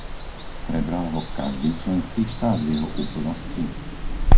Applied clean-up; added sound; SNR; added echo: none; Water; -4 dB; reverberation time 0.2 s.